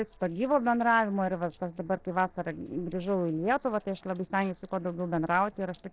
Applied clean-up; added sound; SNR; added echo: neural separator model SepFormer DNS4.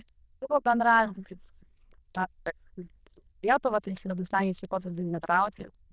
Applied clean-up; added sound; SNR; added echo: neural diffusion model UNIVERSE++.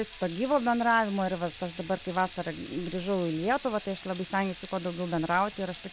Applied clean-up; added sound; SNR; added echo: none; Water tap, faucet / Liquid; 18 dB; none.